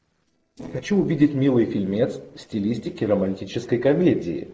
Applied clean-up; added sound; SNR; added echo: neural separator model SepFormer DNS4.